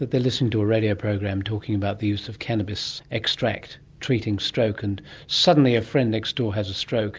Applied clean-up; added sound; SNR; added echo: none; none; none; none.